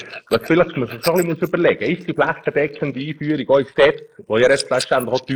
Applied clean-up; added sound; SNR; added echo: neural mask model Resemble Enhance denoiser.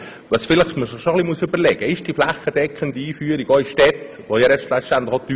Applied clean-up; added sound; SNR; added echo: none; none; none; none.